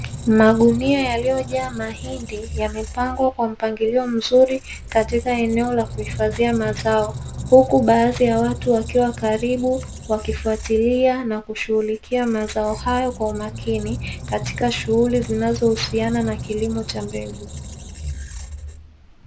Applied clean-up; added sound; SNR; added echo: none; Squeak; 11 dB; none.